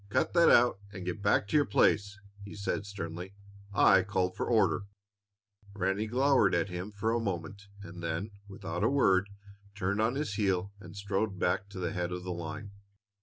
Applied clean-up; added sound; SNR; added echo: none; none; none; none.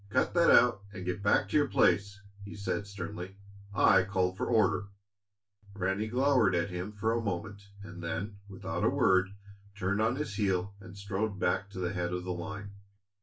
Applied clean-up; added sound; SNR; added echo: none; none; none; reverberation time 0.2 s.